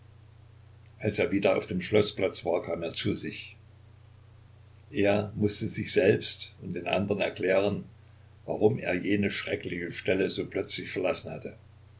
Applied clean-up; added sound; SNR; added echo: none; none; none; none.